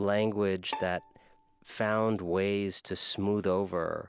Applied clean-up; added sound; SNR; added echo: none; Bowed string instrument; 16 dB; none.